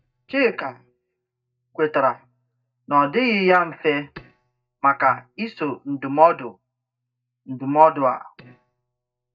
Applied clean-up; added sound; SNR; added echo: neural mask model DeepFilterNet 3.